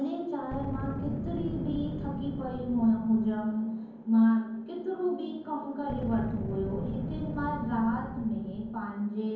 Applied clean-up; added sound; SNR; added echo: none; Boom; 8 dB; reverberation time 0.9 s.